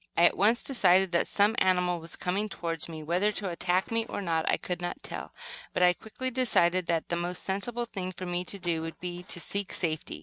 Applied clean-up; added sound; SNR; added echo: neural mask model RNNoise.